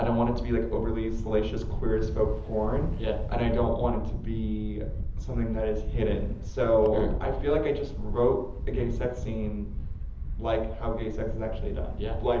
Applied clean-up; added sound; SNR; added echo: none; Wind; 2 dB; reverberation time 0.7 s.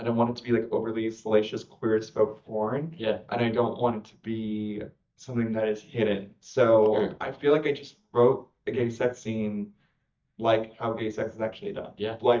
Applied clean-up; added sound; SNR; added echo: neural mask model DeepFilterNet 3.